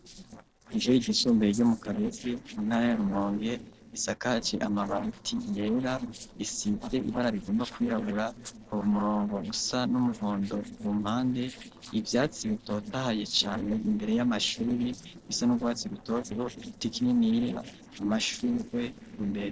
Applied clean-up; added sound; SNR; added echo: neural separator model SepFormer DNS4.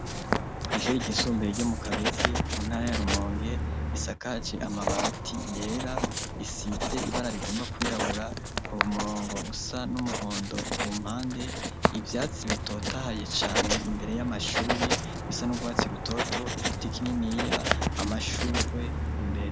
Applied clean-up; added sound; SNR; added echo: none; Writing + Rattle (instrument); -3 dB; none.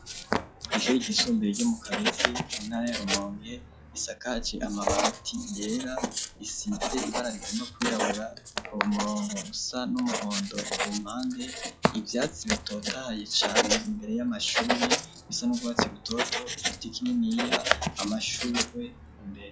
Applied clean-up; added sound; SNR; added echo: classical method log-MMSE.